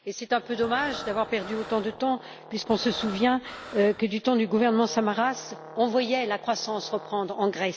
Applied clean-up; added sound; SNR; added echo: none; Breathing + Brass instrument; 16 dB; none.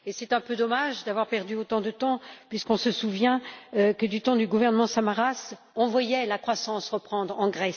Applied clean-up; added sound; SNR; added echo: none; none; none; none.